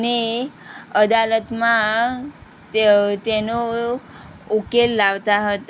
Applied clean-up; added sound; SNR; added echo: none; none; none; none.